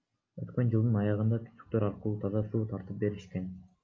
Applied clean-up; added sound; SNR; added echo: none; none; none; none.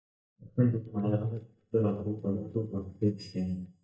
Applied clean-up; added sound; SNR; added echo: neural mask model DeepFilterNet 3.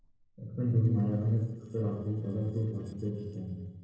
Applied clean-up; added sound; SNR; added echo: neural separator model SepFormer DNS4.